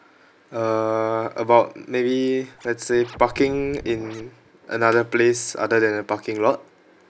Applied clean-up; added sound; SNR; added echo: none; Scratching (performance technique); 18 dB; none.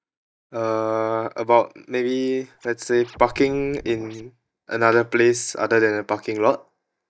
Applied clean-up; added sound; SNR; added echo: neural mask model DeepFilterNet 3.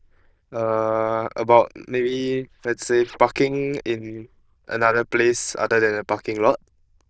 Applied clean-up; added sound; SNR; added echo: neural diffusion model UNIVERSE++.